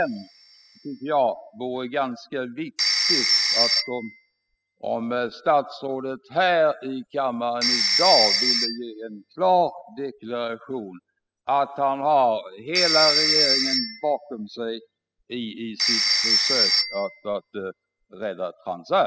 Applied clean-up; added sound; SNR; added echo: classical method spectral subtraction.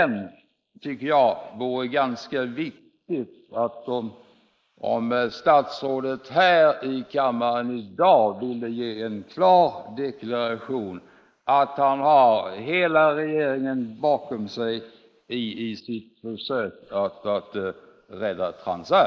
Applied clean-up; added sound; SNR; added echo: neural mask model Resemble Enhance denoiser.